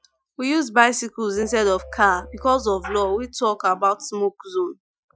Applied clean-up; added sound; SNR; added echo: classical method Wiener filter.